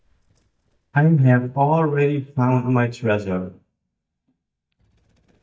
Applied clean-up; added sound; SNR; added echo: neural mask model DeepFilterNet 3.